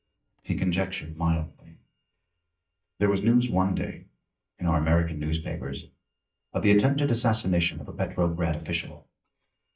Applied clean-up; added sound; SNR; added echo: neural mask model DeepFilterNet 3.